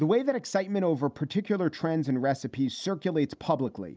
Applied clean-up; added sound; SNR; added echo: none; none; none; none.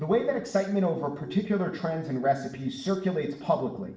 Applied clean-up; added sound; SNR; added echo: neural separator model SepFormer DNS4.